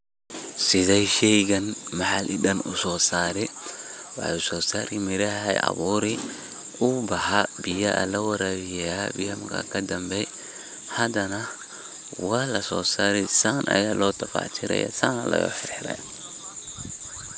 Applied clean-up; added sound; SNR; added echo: none; none; none; none.